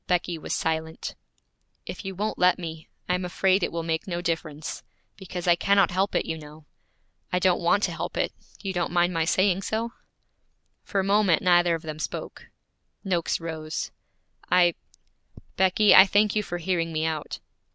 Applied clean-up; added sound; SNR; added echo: none; none; none; none.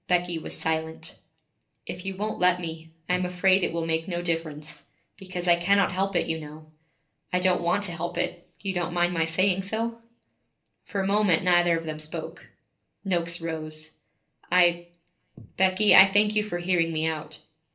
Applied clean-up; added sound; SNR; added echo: none; none; none; reverberation time 0.3 s.